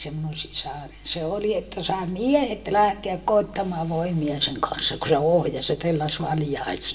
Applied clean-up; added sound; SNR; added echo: none; none; none; reverberation time 1.4 s.